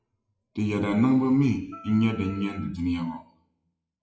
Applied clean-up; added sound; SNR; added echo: classical method WPE with log-MMSE.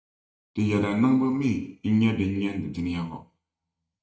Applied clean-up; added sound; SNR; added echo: neural mask model DeepFilterNet 3.